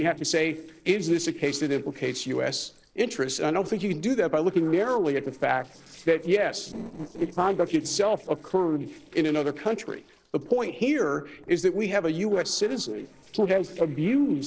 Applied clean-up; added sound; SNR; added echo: neural separator model SepFormer DNS4.